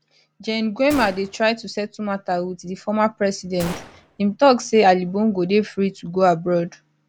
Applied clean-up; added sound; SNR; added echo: none; Gunshot, gunfire; 19 dB; none.